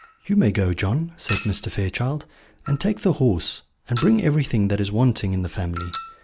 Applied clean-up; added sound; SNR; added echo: none; Chink, clink; 17 dB; none.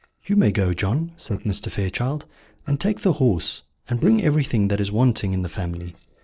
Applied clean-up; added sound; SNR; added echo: neural separator model SepFormer DNS4.